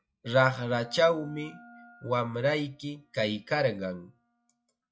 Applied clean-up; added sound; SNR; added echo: classical method log-MMSE.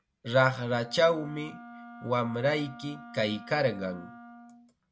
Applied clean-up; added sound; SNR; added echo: none; Wind instrument, woodwind instrument; 18 dB; none.